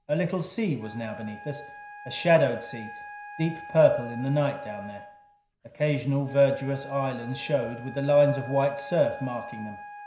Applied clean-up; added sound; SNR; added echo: none; Wind instrument, woodwind instrument; 16 dB; reverberation time 0.5 s.